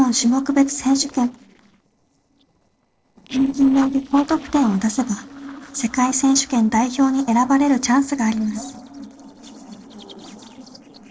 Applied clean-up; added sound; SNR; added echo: neural separator model SepFormer DNS4.